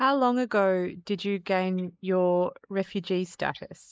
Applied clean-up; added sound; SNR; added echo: neural mask model Resemble Enhance denoiser.